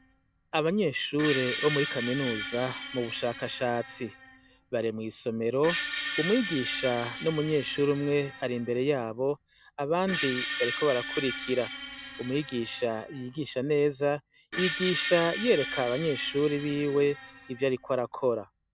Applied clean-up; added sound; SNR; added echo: none; Screech; 9 dB; none.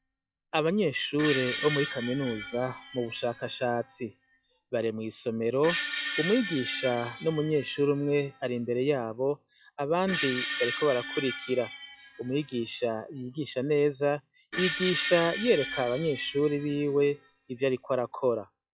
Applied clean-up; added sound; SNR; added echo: classical method log-MMSE.